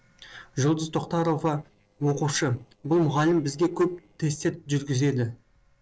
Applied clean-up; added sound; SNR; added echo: neural separator model SepFormer DNS4.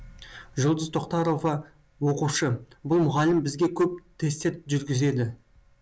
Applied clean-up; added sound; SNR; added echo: none; none; none; none.